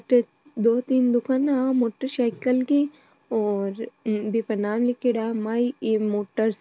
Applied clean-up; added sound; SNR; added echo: none; none; none; none.